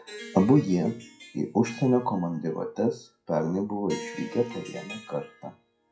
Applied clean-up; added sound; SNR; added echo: classical method WPE with log-MMSE.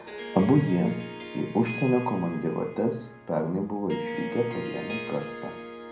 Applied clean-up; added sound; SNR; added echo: none; Harp; 10 dB; reverberation time 0.5 s.